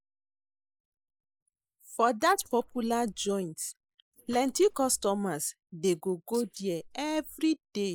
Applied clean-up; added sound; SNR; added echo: neural mask model Resemble Enhance denoiser.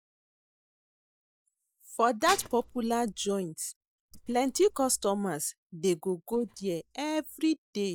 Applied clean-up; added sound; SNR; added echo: neural mask model DeepFilterNet 3.